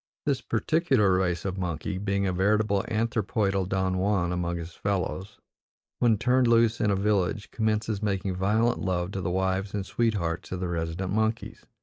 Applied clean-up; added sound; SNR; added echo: neural mask model Resemble Enhance denoiser.